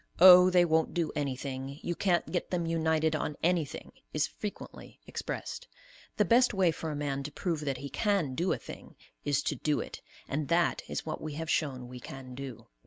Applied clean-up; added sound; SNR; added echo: none; none; none; none.